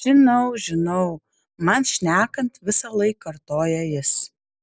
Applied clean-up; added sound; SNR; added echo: none; none; none; none.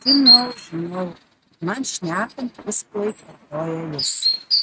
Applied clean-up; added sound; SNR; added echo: neural mask model RNNoise.